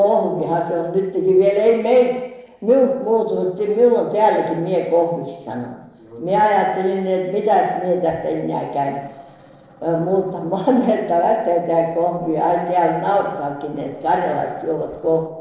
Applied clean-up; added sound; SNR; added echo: neural separator model SepFormer DNS4.